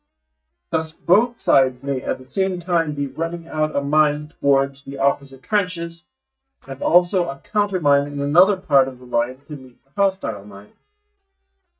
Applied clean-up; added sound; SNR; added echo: neural mask model DeepFilterNet 3.